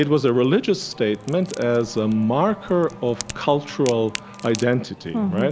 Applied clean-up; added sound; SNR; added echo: none; Race car, auto racing / Accelerating, revving, vroom + Crack; 17 dB; none.